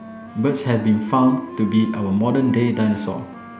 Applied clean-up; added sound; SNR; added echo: none; Wind instrument, woodwind instrument; 16 dB; none.